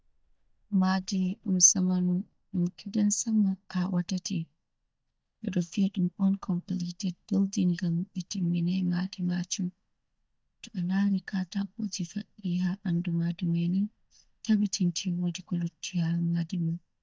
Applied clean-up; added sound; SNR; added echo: neural mask model DeepFilterNet 3.